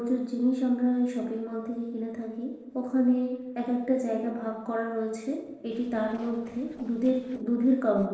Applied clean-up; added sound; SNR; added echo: neural separator model SepFormer DNS4.